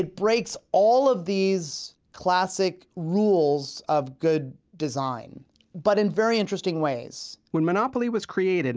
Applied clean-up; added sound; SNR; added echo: none; none; none; none.